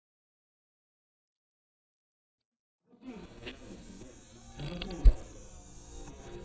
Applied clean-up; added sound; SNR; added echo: neural mask model DeepFilterNet 3.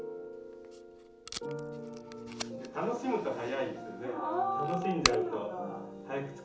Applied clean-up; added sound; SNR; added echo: none; Packing tape, duct tape; 7 dB; reverberation time 0.7 s.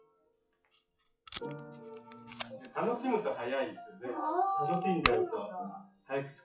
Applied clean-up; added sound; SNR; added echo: classical method WPE with log-MMSE.